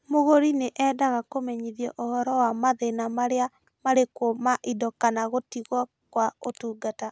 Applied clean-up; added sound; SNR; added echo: none; none; none; none.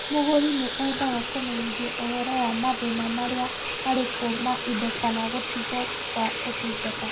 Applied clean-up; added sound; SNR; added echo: none; Sink (filling or washing) / Water tap, faucet; 0 dB; reverberation time 0.2 s.